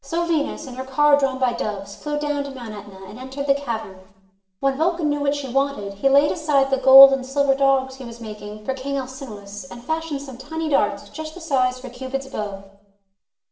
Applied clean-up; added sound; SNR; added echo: none; none; none; reverberation time 0.7 s.